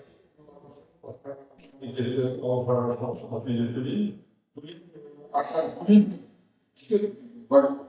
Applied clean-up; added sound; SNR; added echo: neural mask model DeepFilterNet 3.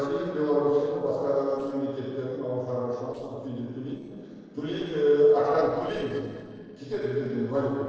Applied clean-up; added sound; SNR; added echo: neural separator model SepFormer DNS4.